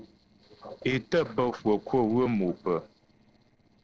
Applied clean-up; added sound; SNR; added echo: neural separator model SepFormer DNS4.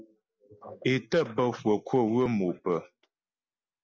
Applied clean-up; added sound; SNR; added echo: none; none; none; none.